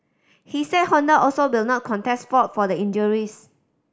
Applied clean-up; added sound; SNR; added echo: none; none; none; none.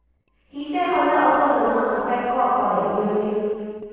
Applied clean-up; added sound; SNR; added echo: neural separator model SepFormer DNS4.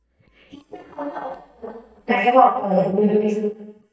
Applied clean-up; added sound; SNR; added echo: neural mask model DeepFilterNet 3.